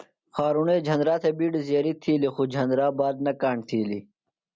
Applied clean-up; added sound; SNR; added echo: none; none; none; none.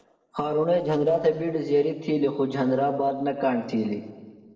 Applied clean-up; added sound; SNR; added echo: neural separator model SepFormer DNS4.